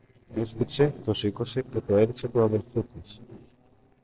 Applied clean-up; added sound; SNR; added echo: neural separator model SepFormer DNS4.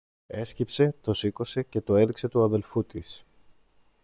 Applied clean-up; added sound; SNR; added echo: none; none; none; none.